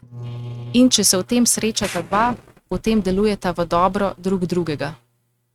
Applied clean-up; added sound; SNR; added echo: neural mask model RNNoise.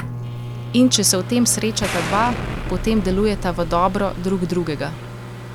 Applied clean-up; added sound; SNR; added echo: none; Explosion + Microwave oven; 7 dB; none.